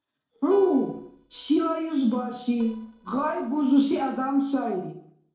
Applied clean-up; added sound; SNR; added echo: neural separator model SepFormer DNS4.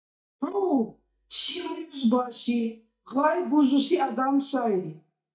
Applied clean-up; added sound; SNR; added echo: neural mask model DeepFilterNet 3.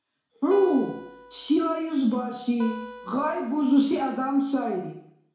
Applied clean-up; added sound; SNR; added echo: none; Acoustic guitar; 18 dB; reverberation time 0.7 s.